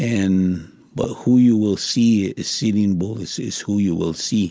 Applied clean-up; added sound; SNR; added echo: none; none; none; none.